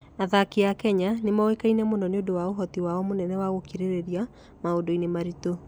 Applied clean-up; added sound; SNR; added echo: none; none; none; none.